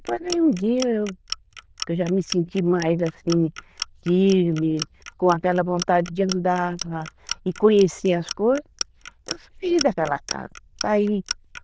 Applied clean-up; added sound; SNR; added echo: neural diffusion model UNIVERSE++.